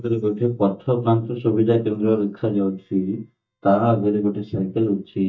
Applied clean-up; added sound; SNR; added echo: neural mask model DeepFilterNet 3.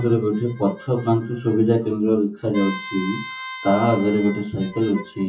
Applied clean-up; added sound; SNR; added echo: classical method WPE with log-MMSE.